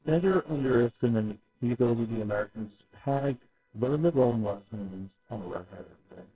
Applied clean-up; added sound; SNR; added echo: neural separator model SepFormer WHAMR!.